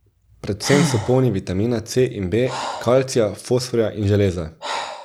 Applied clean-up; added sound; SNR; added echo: none; Breathing; 9 dB; none.